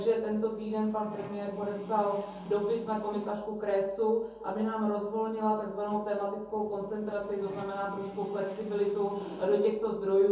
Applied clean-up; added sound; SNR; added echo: none; Buzz; 16 dB; reverberation time 0.6 s.